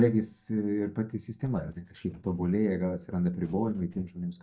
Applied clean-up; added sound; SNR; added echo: neural mask model DeepFilterNet 3.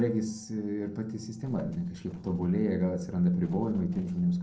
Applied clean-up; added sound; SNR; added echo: neural separator model SepFormer DNS4.